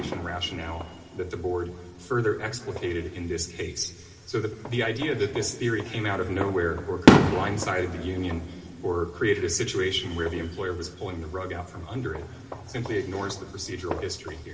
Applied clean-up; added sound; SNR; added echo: none; Fireworks; 1 dB; reverberation time 2.2 s.